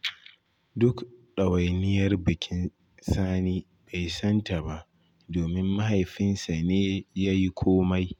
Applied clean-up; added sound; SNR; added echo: none; none; none; none.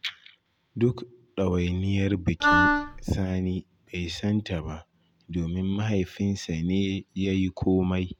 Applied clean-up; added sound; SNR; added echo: none; Wind instrument, woodwind instrument; -4 dB; none.